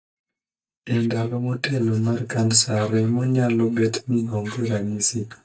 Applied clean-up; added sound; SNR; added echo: neural mask model DeepFilterNet 3.